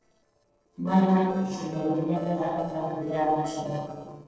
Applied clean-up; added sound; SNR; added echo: neural separator model SepFormer DNS4.